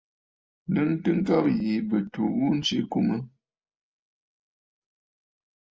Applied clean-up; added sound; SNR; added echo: none; none; none; none.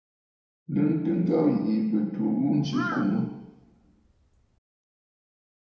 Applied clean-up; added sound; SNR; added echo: none; Crow; 12 dB; reverberation time 1.0 s.